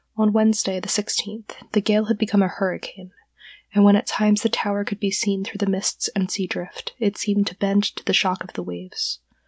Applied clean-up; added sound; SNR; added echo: none; none; none; none.